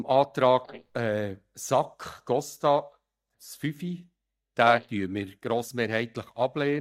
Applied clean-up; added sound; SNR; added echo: neural mask model DeepFilterNet 3.